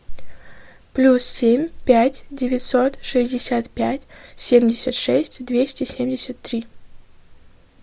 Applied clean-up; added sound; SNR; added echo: none; none; none; none.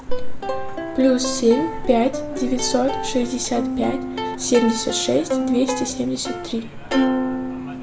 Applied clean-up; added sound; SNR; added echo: none; Plucked string instrument; 4 dB; reverberation time 0.4 s.